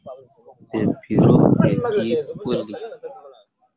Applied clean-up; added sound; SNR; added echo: none; none; none; none.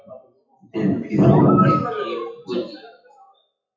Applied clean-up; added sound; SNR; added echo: classical method WPE with log-MMSE.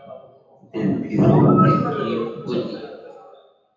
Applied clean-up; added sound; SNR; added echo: none; Animal; 7 dB; reverberation time 0.9 s.